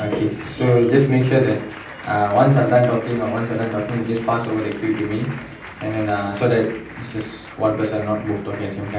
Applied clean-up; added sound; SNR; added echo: none; Applause; 18 dB; reverberation time 0.6 s.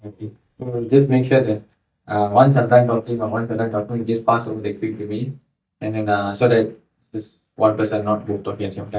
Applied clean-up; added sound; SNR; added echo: neural mask model DeepFilterNet 3.